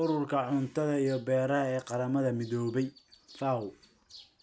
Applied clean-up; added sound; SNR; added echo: none; none; none; none.